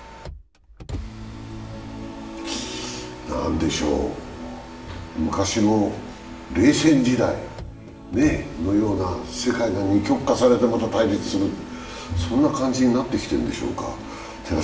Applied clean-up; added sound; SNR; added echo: none; Mechanisms; 16 dB; reverberation time 0.8 s.